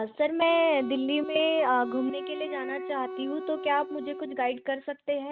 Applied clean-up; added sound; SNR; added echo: neural mask model RNNoise.